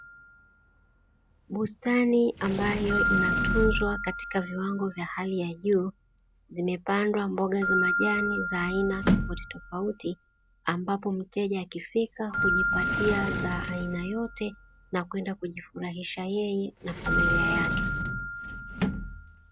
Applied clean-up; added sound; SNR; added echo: none; Sliding door + Keyboard (musical); 1 dB; none.